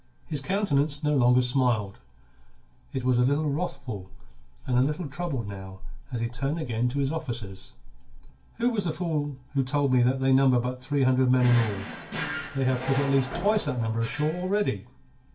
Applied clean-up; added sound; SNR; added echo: none; Drawer open or close; 9 dB; reverberation time 0.1 s.